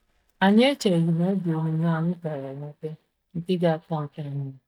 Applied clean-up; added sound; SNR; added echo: neural mask model DeepFilterNet 3.